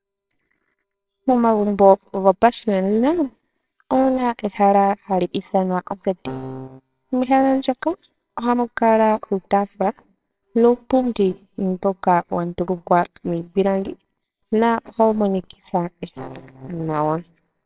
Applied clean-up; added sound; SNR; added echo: neural separator model SepFormer WHAMR!.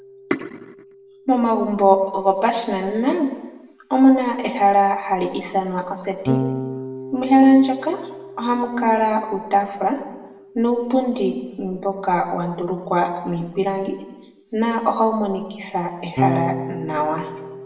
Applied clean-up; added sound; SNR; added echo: none; Electric guitar / Bass guitar; 12 dB; reverberation time 0.9 s.